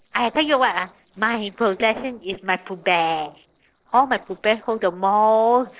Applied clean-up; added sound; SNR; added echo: neural separator model SepFormer DNS4.